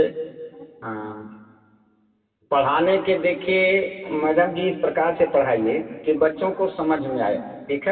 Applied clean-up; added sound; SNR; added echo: none; none; none; reverberation time 2.2 s.